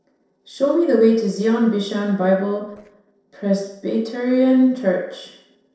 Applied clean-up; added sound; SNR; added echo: neural separator model SepFormer DNS4.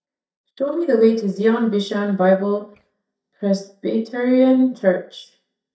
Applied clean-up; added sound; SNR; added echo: neural mask model DeepFilterNet 3.